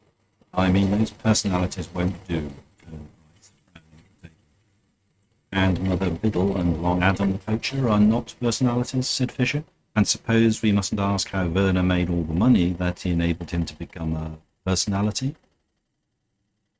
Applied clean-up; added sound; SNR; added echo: neural mask model RNNoise.